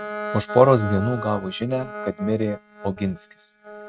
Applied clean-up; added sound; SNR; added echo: neural mask model RNNoise.